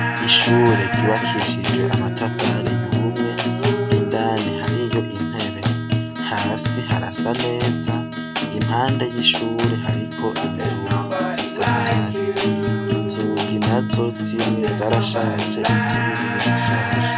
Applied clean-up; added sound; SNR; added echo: none; Guitar; -4 dB; none.